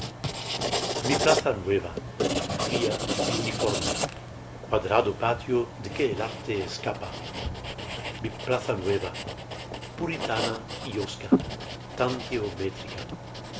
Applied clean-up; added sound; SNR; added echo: none; Writing; 1 dB; none.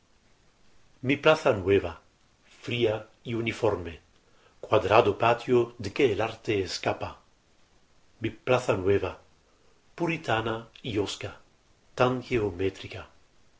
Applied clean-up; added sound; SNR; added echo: none; none; none; none.